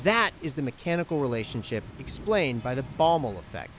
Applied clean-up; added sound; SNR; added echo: none; Rain; 16 dB; none.